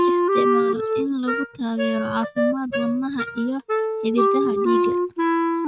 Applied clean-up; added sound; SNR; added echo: neural mask model RNNoise.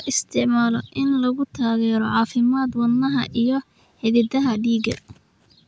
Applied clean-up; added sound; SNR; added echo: none; none; none; none.